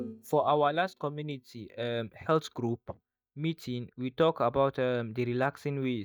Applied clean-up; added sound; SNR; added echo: neural mask model DeepFilterNet 3.